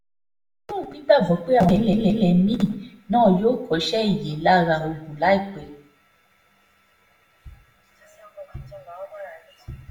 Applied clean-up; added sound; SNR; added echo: none; none; none; reverberation time 0.5 s.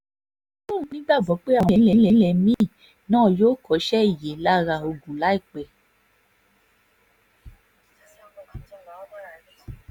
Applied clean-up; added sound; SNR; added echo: none; none; none; none.